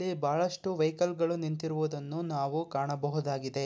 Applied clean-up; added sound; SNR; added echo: none; none; none; none.